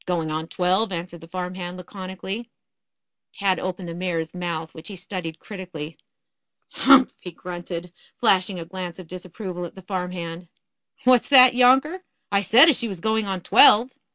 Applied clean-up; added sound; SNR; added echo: none; none; none; none.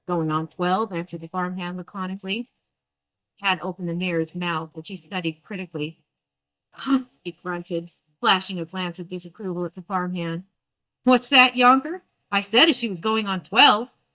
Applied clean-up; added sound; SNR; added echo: neural mask model DeepFilterNet 3.